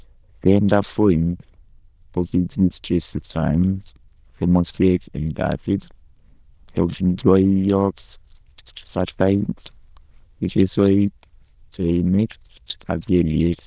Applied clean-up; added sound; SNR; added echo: neural diffusion model UNIVERSE++.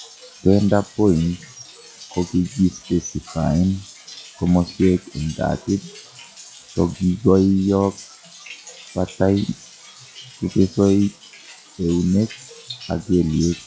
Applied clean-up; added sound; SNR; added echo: classical method log-MMSE.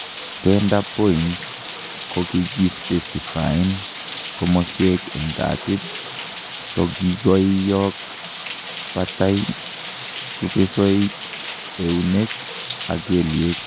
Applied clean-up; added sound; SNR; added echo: none; Rain; 5 dB; none.